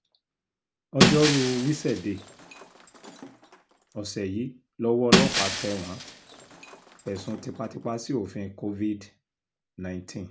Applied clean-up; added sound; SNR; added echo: none; Shatter; -1 dB; none.